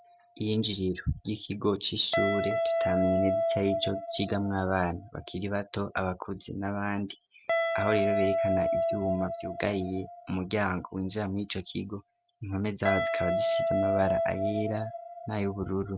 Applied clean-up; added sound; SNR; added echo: none; Guitar; 1 dB; none.